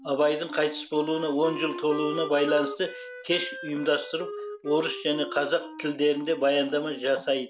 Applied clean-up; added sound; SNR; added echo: none; Wind instrument, woodwind instrument; 12 dB; none.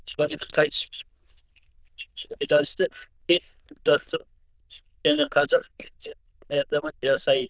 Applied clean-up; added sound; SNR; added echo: neural diffusion model UNIVERSE++.